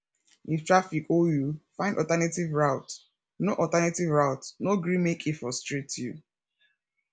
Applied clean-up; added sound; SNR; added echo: none; none; none; none.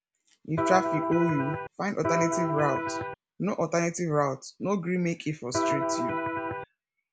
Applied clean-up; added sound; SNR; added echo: none; Electric guitar; -1 dB; none.